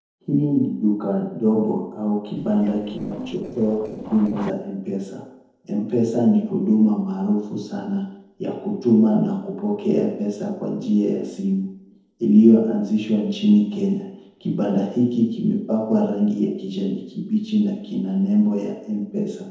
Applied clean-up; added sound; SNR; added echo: neural separator model SepFormer DNS4.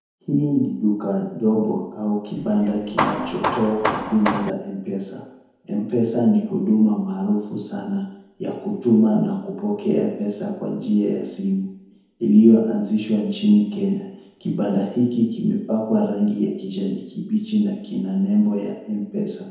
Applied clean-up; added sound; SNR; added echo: none; Hammer; 4 dB; reverberation time 0.9 s.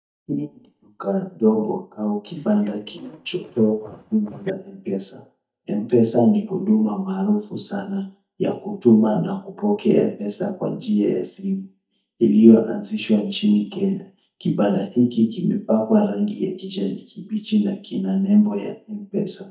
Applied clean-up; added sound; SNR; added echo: neural mask model DeepFilterNet 3.